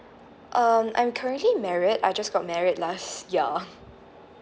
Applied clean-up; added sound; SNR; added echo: none; none; none; none.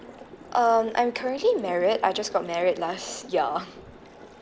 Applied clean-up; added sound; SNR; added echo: none; Water tap, faucet; 19 dB; none.